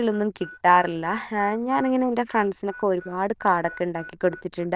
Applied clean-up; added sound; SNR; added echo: neural diffusion model UNIVERSE++.